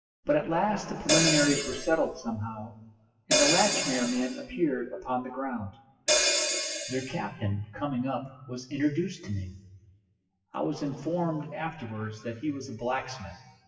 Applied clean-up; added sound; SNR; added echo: classical method WPE with log-MMSE.